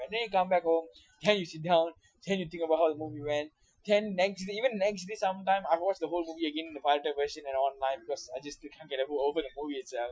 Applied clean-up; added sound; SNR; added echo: classical method Wiener filter.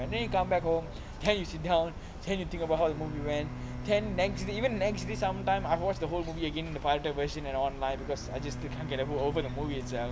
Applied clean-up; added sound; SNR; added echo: none; Bowed string instrument; 11 dB; none.